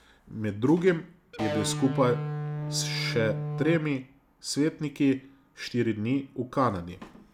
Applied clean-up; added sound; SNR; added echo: none; Electric guitar; 3 dB; none.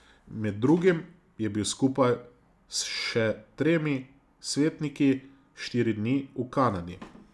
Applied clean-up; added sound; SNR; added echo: none; none; none; none.